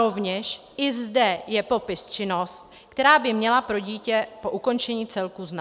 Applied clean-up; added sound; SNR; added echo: none; none; none; none.